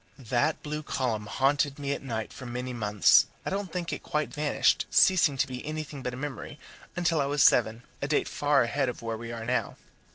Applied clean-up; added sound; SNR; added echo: neural separator model SepFormer DNS4.